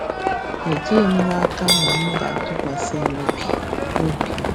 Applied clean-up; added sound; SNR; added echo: none; Livestock, farm animals, working animals; -2 dB; none.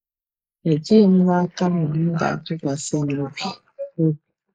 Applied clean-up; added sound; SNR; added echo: neural mask model Resemble Enhance denoiser.